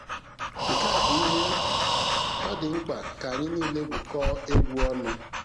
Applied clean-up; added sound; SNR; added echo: none; Dog / Breathing + Breathing; -4 dB; none.